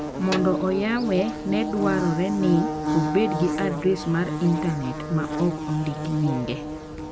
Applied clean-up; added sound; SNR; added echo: none; Buzz / Bird; 4 dB; none.